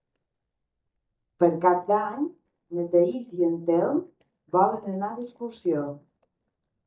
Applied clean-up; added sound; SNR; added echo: neural mask model DeepFilterNet 3.